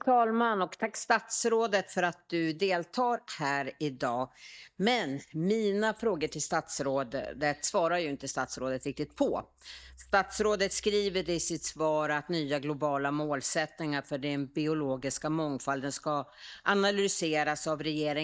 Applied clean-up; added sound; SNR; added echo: neural mask model DeepFilterNet 3.